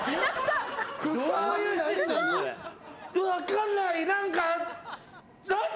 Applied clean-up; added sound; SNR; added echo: none; none; none; none.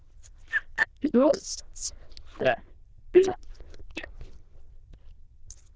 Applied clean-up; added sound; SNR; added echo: neural diffusion model UNIVERSE++.